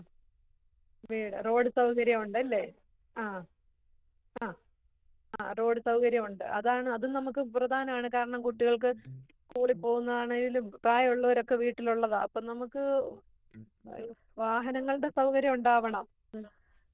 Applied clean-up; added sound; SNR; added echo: neural diffusion model UNIVERSE++.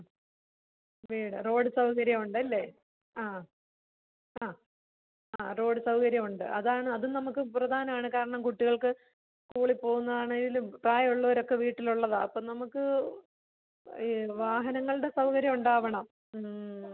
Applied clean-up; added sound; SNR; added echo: none; none; none; none.